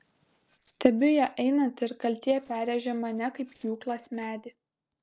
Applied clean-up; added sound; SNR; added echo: neural separator model SepFormer DNS4.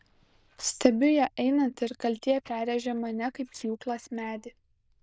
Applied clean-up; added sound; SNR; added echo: neural diffusion model UNIVERSE++.